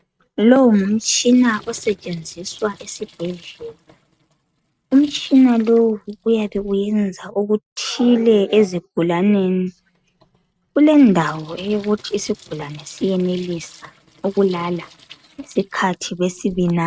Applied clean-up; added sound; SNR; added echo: neural mask model RNNoise.